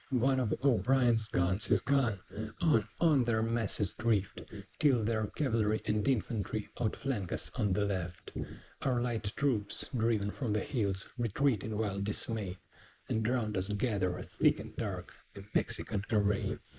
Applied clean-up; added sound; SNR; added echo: neural mask model Resemble Enhance denoiser.